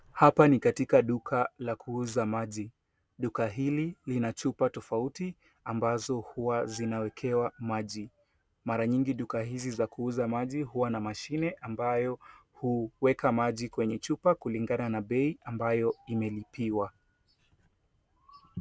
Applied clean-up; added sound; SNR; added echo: none; none; none; none.